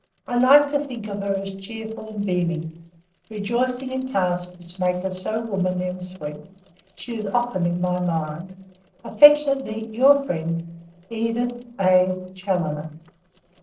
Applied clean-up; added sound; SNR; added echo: neural separator model SepFormer DNS4.